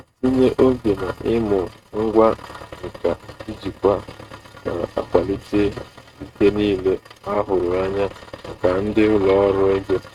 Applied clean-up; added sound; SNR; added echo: neural mask model RNNoise.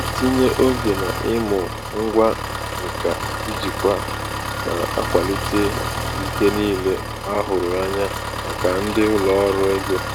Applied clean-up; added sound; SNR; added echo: none; Engine; 4 dB; none.